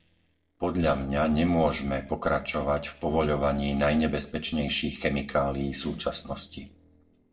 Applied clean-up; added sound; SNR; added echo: neural separator model SepFormer DNS4.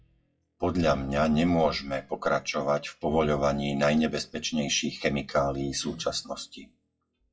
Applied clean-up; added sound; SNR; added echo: classical method WPE with log-MMSE.